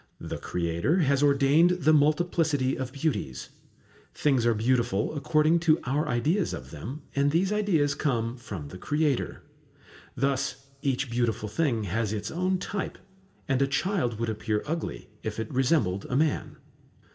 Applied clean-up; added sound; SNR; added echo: none; none; none; reverberation time 0.7 s.